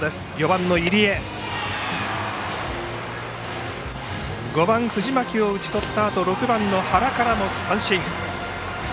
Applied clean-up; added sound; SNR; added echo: none; none; none; none.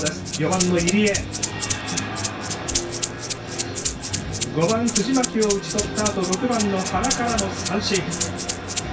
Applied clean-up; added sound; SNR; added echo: none; Rattle (instrument); 5 dB; reverberation time 0.2 s.